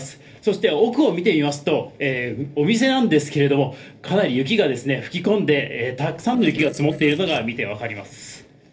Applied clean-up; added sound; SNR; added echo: neural separator model SepFormer DNS4.